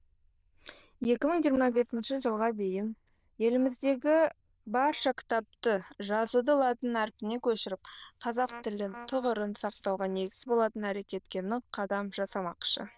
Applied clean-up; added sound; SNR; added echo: neural diffusion model UNIVERSE++.